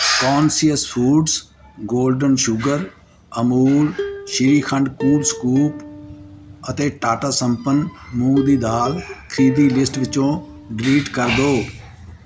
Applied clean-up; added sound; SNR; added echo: none; Plucked string instrument; 13 dB; none.